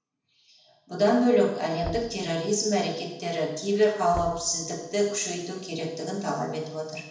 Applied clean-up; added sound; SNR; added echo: none; Knock; 17 dB; reverberation time 0.9 s.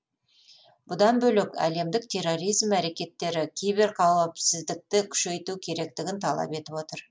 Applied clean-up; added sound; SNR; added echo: none; none; none; none.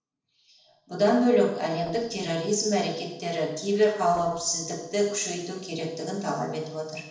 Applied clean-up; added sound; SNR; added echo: neural separator model SepFormer DNS4.